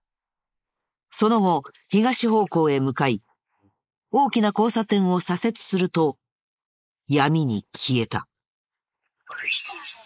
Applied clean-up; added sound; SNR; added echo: neural mask model Resemble Enhance denoiser.